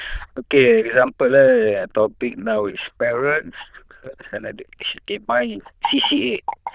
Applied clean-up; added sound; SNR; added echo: neural diffusion model UNIVERSE++.